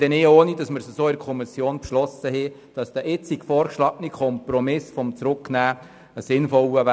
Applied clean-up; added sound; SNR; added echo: none; none; none; none.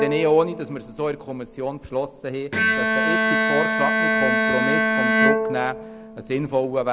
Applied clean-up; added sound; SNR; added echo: none; Bowed string instrument; -2 dB; none.